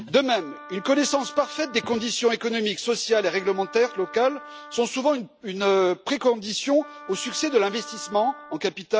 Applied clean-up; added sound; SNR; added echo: none; Wind instrument, woodwind instrument; 18 dB; none.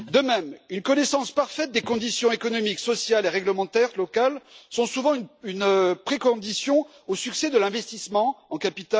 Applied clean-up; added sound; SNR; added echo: none; none; none; none.